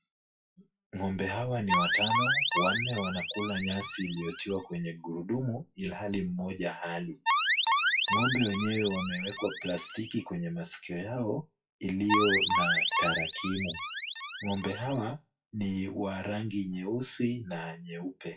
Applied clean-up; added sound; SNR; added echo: classical method WPE with log-MMSE.